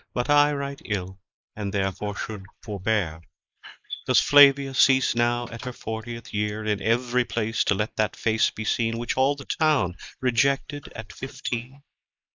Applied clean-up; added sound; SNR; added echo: neural mask model Resemble Enhance denoiser.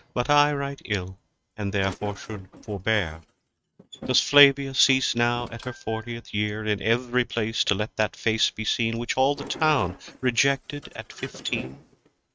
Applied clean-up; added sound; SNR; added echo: neural mask model RNNoise.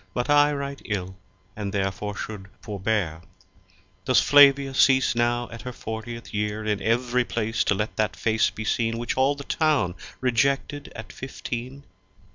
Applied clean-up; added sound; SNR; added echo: none; none; none; none.